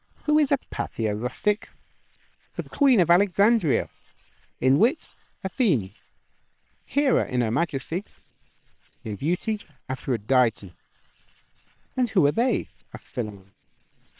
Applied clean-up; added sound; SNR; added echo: neural separator model SepFormer WHAM!.